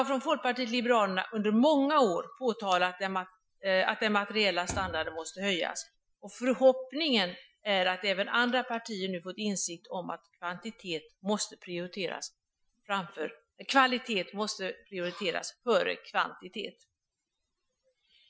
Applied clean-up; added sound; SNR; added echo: classical method Wiener filter.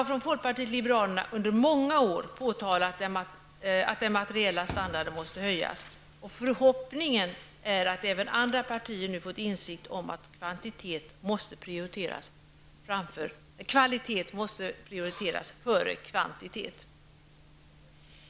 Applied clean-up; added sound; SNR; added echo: none; Thump, thud; 14 dB; none.